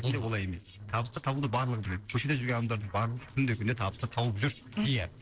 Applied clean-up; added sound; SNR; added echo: neural separator model SepFormer DNS4.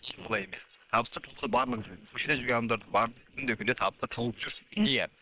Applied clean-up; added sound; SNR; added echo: neural separator model SepFormer WHAM!.